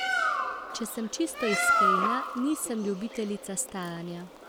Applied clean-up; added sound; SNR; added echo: none; Bird; -3 dB; none.